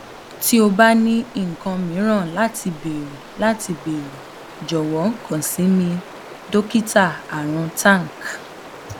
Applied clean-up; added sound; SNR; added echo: none; Stream; 17 dB; none.